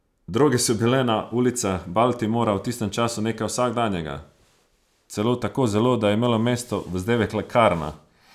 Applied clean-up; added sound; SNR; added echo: none; none; none; none.